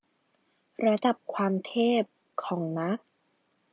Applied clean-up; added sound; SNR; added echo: none; none; none; none.